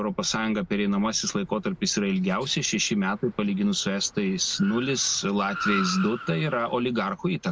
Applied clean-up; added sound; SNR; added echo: none; Car; 14 dB; none.